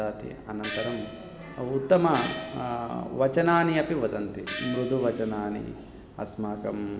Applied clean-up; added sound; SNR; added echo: none; Gong; 12 dB; none.